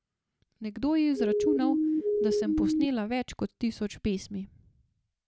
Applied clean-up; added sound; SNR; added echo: none; Siren; -5 dB; none.